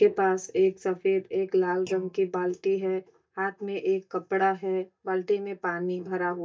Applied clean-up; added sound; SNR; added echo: neural mask model DeepFilterNet 3.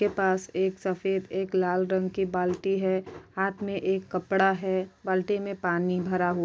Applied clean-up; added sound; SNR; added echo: none; none; none; none.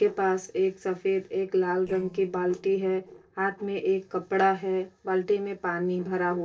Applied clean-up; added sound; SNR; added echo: neural separator model SepFormer DNS4.